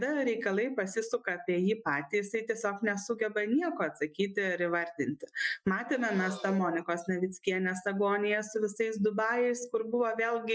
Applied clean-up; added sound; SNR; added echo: classical method Wiener filter.